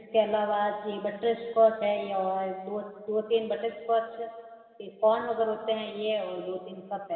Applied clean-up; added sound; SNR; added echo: none; none; none; reverberation time 1.8 s.